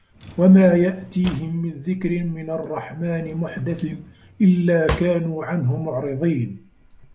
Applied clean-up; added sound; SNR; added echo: none; Drawer open or close; 16 dB; none.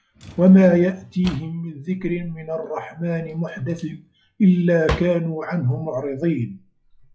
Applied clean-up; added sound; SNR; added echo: classical method log-MMSE.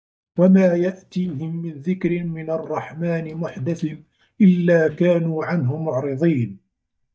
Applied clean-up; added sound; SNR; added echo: neural mask model DeepFilterNet 3.